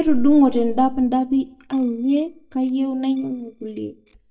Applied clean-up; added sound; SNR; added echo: neural mask model DeepFilterNet 3.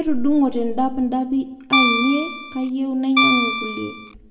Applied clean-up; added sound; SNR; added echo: none; Guitar; 0 dB; reverberation time 0.6 s.